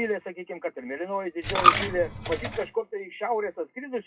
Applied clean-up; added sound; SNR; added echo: classical method WPE with log-MMSE.